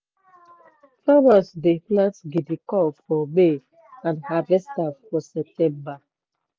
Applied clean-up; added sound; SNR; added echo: none; none; none; none.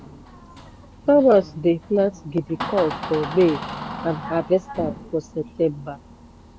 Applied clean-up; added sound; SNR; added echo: none; Door; 12 dB; none.